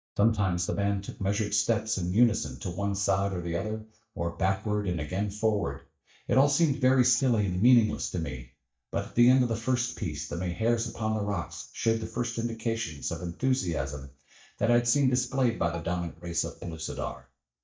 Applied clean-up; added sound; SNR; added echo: neural mask model DeepFilterNet 3.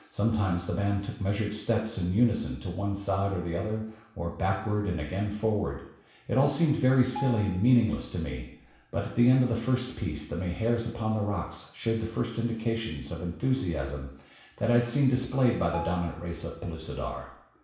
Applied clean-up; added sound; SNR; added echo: none; Marimba, xylophone; 15 dB; reverberation time 0.7 s.